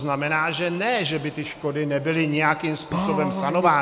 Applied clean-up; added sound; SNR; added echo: none; Toilet flush; 9 dB; none.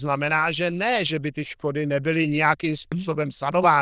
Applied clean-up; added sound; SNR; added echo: neural diffusion model UNIVERSE++.